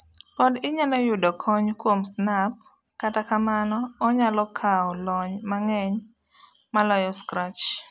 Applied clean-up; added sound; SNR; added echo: none; none; none; none.